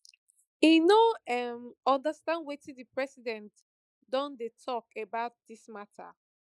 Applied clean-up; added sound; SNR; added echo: neural mask model Resemble Enhance denoiser.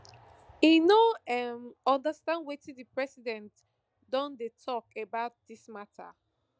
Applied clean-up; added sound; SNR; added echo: none; none; none; none.